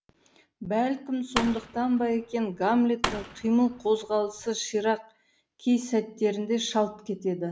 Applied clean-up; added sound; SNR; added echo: none; Fireworks; 9 dB; none.